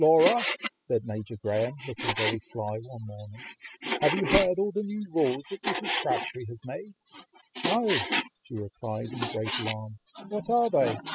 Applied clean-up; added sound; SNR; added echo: classical method spectral subtraction.